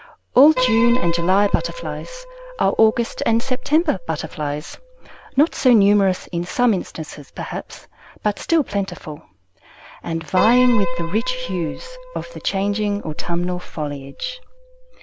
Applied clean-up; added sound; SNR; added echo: none; Piano; 3 dB; none.